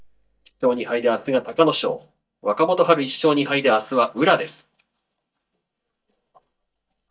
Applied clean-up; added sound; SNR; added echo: neural mask model DeepFilterNet 3.